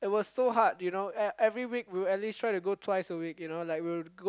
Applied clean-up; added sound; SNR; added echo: none; none; none; none.